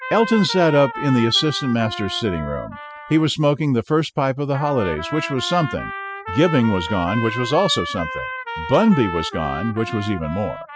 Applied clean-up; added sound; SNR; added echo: classical method spectral subtraction.